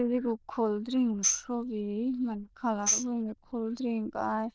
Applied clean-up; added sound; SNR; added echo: neural diffusion model UNIVERSE++.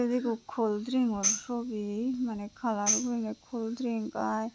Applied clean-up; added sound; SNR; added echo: none; Tambourine; 4 dB; none.